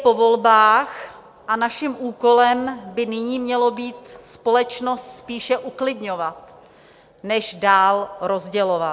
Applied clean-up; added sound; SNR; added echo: none; none; none; none.